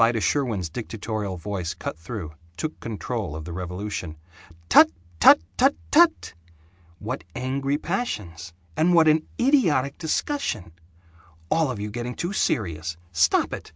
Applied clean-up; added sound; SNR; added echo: none; none; none; none.